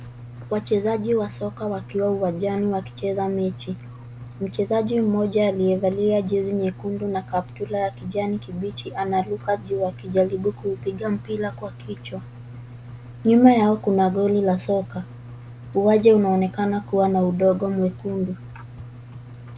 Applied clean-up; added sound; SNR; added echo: none; Engine; 16 dB; none.